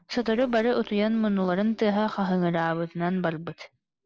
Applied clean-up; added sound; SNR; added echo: neural separator model SepFormer DNS4.